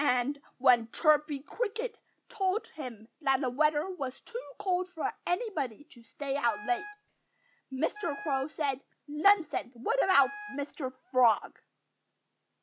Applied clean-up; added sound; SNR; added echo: none; Wind instrument, woodwind instrument; 14 dB; none.